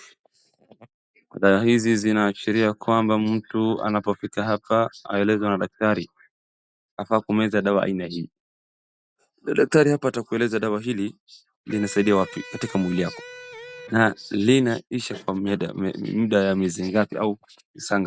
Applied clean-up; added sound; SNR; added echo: none; Electric guitar; 18 dB; none.